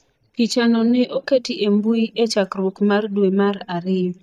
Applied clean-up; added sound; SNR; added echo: neural mask model DeepFilterNet 3.